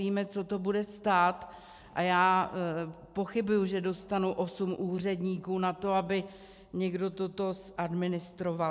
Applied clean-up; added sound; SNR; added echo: none; none; none; none.